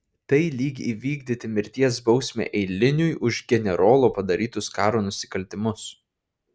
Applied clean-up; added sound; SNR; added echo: none; none; none; none.